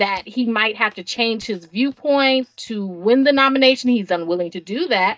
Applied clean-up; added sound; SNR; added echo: neural mask model DeepFilterNet 3.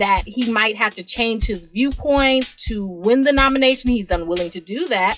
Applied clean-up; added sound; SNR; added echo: classical method WPE with log-MMSE.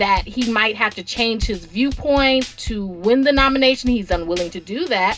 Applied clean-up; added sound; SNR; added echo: none; Drum kit; 12 dB; reverberation time 0.2 s.